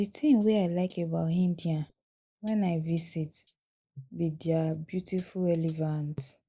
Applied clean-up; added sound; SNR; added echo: neural mask model Resemble Enhance denoiser.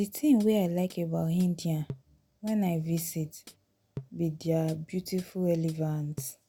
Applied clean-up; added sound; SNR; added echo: none; Hi-hat; 19 dB; none.